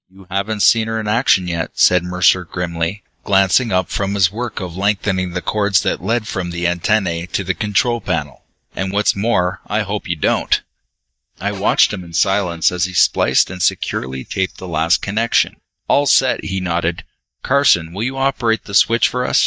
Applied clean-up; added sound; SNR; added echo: neural mask model DeepFilterNet 3.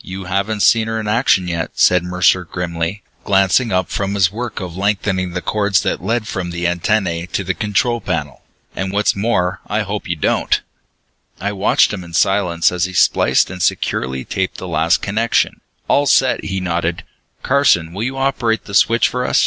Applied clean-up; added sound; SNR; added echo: none; none; none; none.